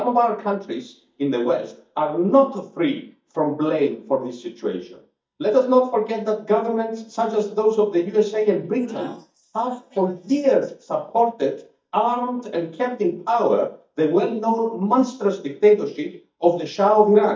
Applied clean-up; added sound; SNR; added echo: neural mask model DeepFilterNet 3.